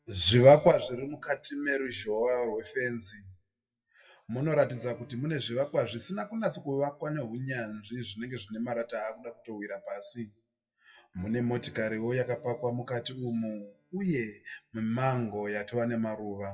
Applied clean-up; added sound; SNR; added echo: classical method WPE with log-MMSE.